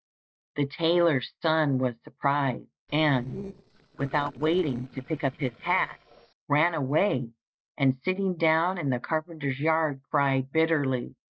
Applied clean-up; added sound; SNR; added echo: neural separator model SepFormer DNS4.